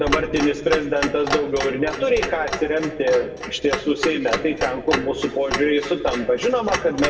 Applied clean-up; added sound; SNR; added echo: none; Clock; 7 dB; reverberation time 1.9 s.